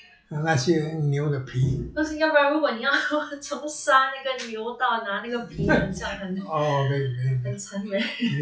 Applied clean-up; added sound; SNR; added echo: classical method log-MMSE.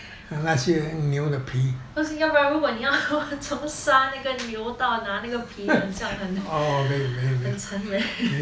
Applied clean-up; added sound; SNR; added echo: none; none; none; none.